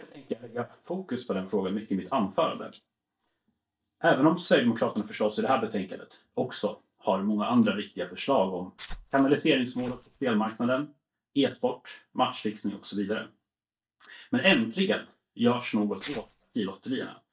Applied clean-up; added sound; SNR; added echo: neural mask model DeepFilterNet 3.